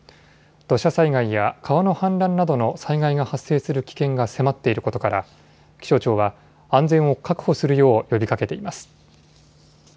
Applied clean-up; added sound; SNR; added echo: none; none; none; none.